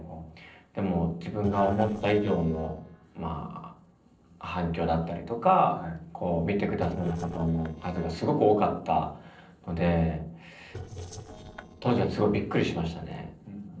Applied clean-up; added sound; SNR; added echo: neural separator model SepFormer DNS4.